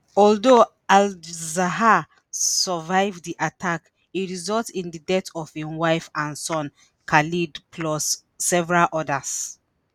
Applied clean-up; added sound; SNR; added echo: none; none; none; none.